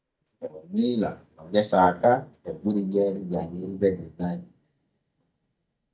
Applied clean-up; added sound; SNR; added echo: neural mask model DeepFilterNet 3.